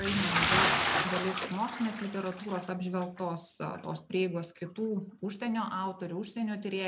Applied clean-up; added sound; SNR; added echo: none; Bathtub (filling or washing) / Splash, splatter; 0 dB; none.